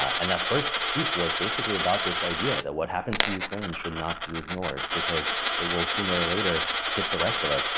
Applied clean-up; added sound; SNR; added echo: none; Coin (dropping); -2 dB; none.